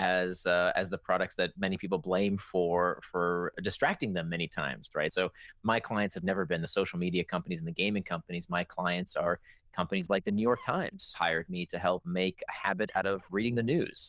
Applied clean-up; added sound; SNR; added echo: neural diffusion model UNIVERSE++.